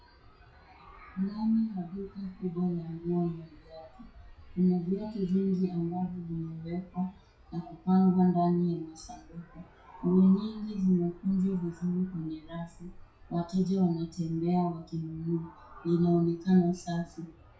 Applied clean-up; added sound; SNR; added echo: classical method WPE with log-MMSE.